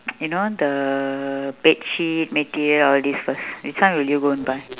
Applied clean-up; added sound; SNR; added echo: none; none; none; none.